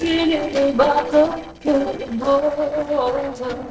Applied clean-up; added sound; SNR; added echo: neural separator model SepFormer DNS4.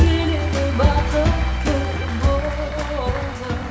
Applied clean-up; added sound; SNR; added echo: none; Applause; 15 dB; reverberation time 0.7 s.